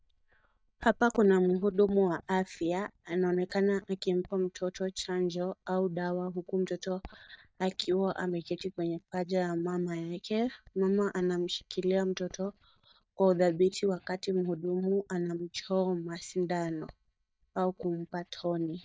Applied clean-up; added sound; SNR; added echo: neural mask model DeepFilterNet 3.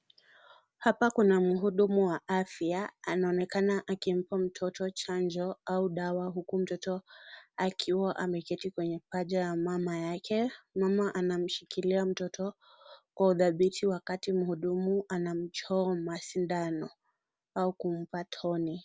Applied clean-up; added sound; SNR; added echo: none; none; none; none.